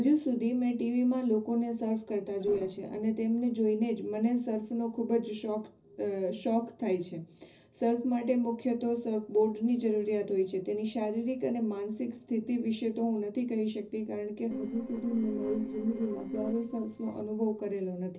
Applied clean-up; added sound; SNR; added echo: neural separator model SepFormer DNS4.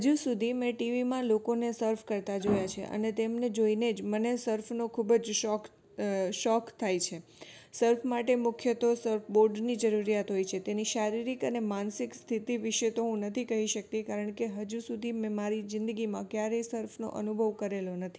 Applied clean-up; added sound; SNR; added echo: none; none; none; none.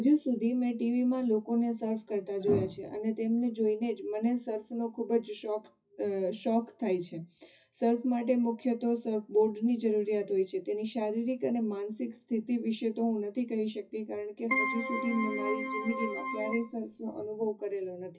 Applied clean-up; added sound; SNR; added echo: classical method WPE with log-MMSE.